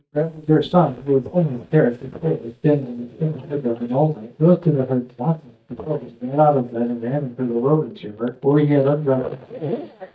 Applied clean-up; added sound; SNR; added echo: neural mask model DeepFilterNet 3.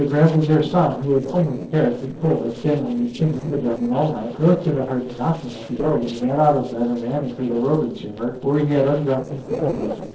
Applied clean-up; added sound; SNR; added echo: neural separator model SepFormer DNS4.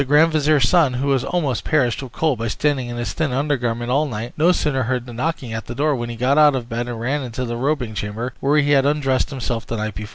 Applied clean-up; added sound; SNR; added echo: none; none; none; none.